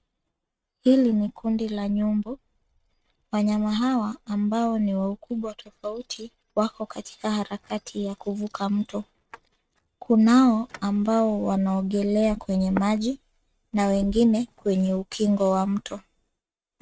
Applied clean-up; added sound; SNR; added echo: neural mask model RNNoise.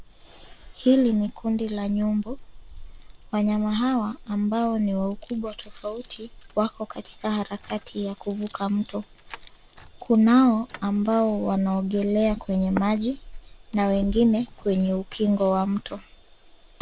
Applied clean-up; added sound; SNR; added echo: none; Keys jangling; 17 dB; none.